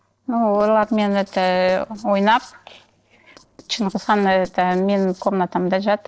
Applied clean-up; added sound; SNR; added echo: neural separator model SepFormer DNS4.